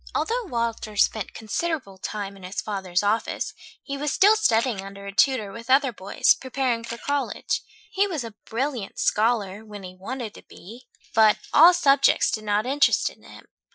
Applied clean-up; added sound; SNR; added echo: classical method Wiener filter.